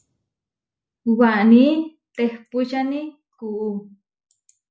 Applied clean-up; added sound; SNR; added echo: none; none; none; none.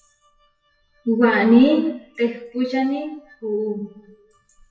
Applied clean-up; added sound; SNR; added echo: classical method WPE with log-MMSE.